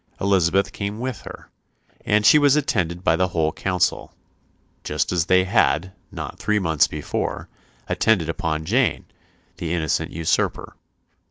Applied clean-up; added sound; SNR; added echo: none; none; none; none.